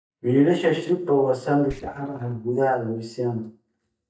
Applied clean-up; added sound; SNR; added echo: neural mask model DeepFilterNet 3.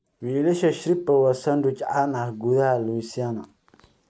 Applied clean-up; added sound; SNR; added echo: none; none; none; none.